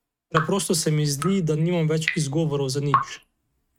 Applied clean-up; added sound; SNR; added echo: neural mask model RNNoise.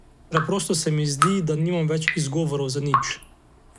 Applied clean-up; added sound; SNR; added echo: none; Drip; 5 dB; none.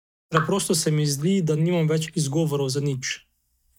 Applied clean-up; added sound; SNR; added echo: neural mask model DeepFilterNet 3.